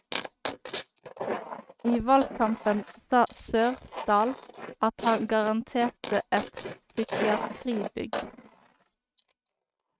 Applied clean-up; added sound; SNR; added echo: neural mask model RNNoise.